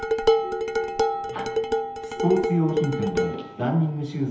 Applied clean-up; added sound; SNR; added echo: none; Dishes, pots, and pans; -1 dB; reverberation time 0.8 s.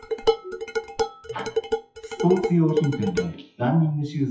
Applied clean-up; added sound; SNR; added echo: classical method WPE with log-MMSE.